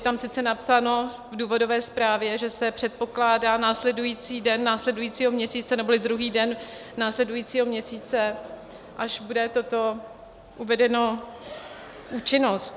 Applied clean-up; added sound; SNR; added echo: none; none; none; none.